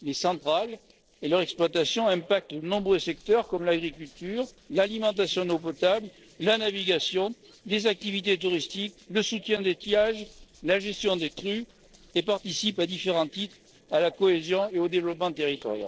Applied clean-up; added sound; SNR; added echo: neural separator model SepFormer DNS4.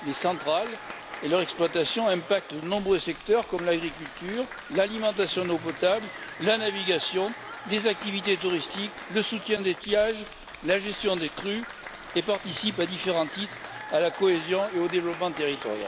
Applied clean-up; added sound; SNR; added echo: none; Applause / Crowd; 12 dB; none.